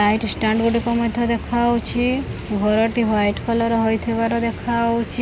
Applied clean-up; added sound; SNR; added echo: none; none; none; none.